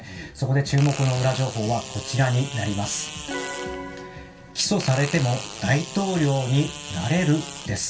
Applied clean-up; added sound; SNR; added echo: none; Fart; 13 dB; reverberation time 0.2 s.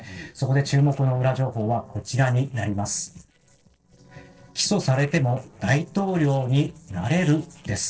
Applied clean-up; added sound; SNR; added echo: neural separator model SepFormer DNS4.